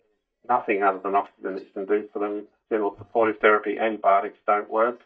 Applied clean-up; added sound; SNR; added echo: neural mask model DeepFilterNet 3.